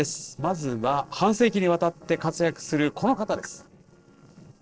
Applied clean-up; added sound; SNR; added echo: neural separator model SepFormer DNS4.